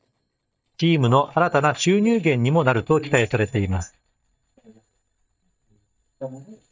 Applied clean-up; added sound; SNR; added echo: neural mask model DeepFilterNet 3.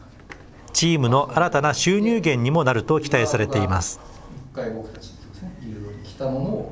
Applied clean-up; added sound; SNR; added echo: none; none; none; none.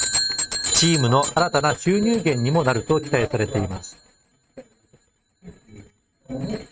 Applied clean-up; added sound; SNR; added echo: neural mask model RNNoise.